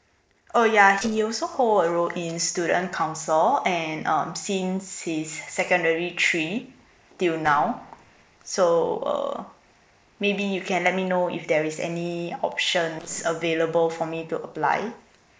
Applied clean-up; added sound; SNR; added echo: neural separator model SepFormer DNS4.